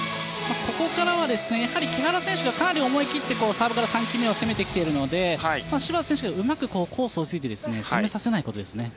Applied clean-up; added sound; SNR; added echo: none; none; none; none.